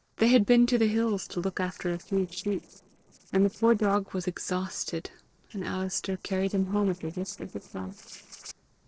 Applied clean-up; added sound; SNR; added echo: neural separator model SepFormer DNS4.